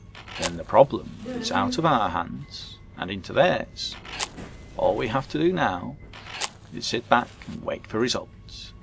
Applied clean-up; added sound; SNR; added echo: none; Subway, metro, underground + Fire; 12 dB; none.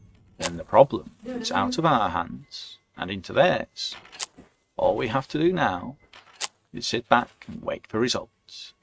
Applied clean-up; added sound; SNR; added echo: neural mask model RNNoise.